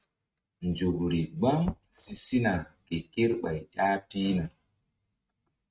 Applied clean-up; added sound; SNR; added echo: neural mask model RNNoise.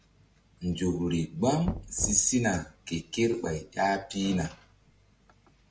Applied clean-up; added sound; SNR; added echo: none; Knock; 13 dB; none.